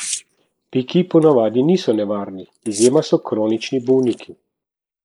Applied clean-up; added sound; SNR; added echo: neural mask model Resemble Enhance denoiser.